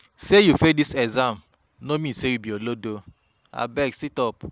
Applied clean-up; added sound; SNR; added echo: none; none; none; none.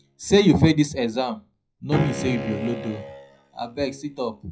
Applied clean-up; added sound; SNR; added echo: classical method WPE with log-MMSE.